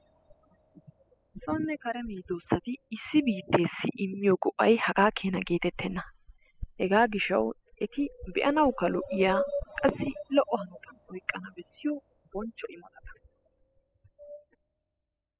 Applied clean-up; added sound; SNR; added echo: classical method spectral subtraction.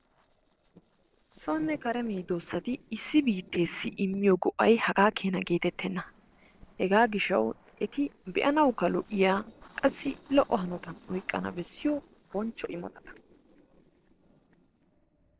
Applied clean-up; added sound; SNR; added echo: neural separator model SepFormer DNS4.